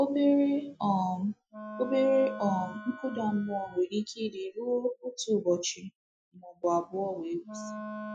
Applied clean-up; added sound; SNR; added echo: classical method Wiener filter.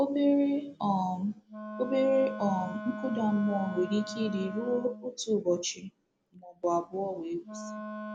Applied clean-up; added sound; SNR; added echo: none; Wind instrument, woodwind instrument; 11 dB; none.